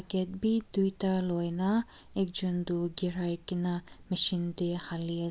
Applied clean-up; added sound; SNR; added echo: none; none; none; none.